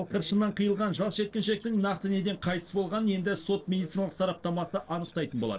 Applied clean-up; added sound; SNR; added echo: neural separator model SepFormer DNS4.